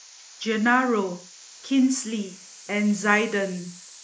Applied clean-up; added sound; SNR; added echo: neural mask model Resemble Enhance denoiser.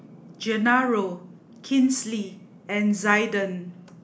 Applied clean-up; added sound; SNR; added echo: none; none; none; none.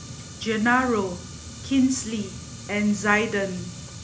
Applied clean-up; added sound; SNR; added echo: none; Fire; 13 dB; none.